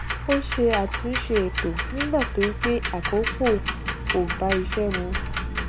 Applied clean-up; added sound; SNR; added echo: none; Tick-tock; 2 dB; none.